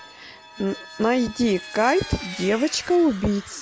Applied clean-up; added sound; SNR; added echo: none; Vehicle; 16 dB; none.